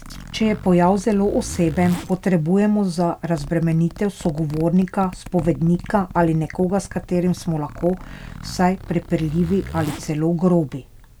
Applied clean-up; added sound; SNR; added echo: none; Zipper (clothing); 15 dB; none.